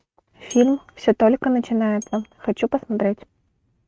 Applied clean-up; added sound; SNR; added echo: neural mask model RNNoise.